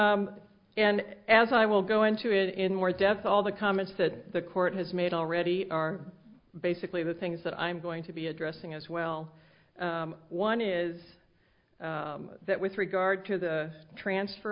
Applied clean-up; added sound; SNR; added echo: none; none; none; none.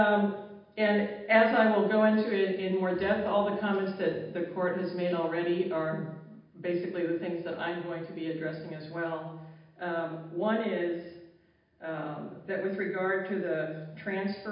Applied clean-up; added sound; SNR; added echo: none; none; none; reverberation time 0.8 s.